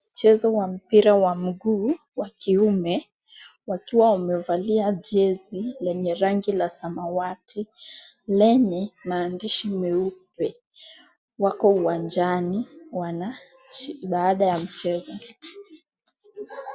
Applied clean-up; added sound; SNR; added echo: none; none; none; none.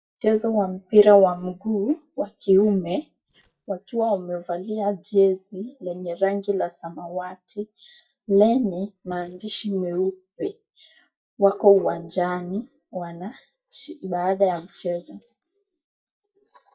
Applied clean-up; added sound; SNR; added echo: neural mask model DeepFilterNet 3.